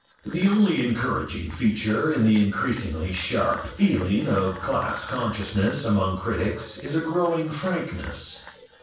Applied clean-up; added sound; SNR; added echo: neural separator model SepFormer DNS4.